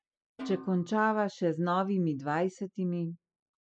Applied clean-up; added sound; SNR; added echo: classical method spectral subtraction.